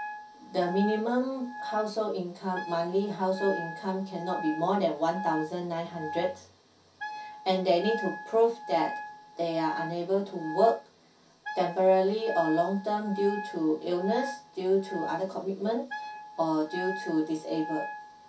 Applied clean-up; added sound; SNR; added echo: none; Wind instrument, woodwind instrument; 10 dB; reverberation time 0.3 s.